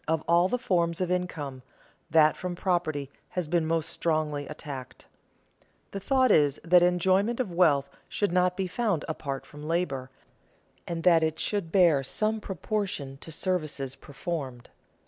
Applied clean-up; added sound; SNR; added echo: none; none; none; none.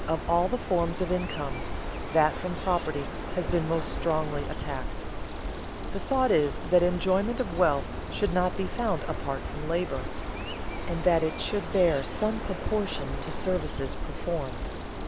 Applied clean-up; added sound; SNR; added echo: none; Bird; 4 dB; none.